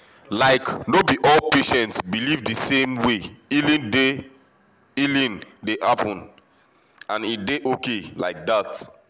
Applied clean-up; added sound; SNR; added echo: none; none; none; none.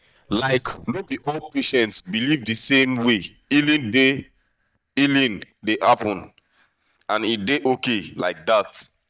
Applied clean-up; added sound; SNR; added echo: neural mask model DeepFilterNet 3.